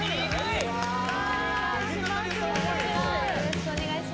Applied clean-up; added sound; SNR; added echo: none; none; none; none.